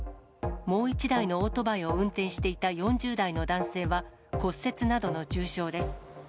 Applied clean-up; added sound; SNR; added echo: none; none; none; none.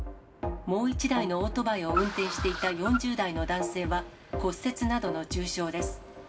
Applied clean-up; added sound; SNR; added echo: none; Car; 11 dB; reverberation time 0.2 s.